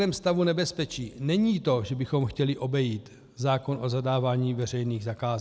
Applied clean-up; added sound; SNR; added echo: none; none; none; none.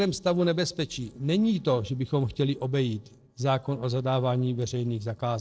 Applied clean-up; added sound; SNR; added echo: neural separator model SepFormer DNS4.